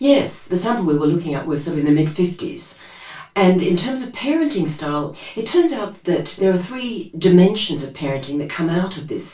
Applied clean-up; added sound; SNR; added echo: none; none; none; reverberation time 0.2 s.